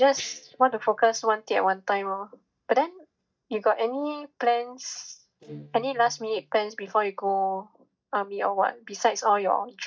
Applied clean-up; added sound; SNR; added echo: neural mask model DeepFilterNet 3.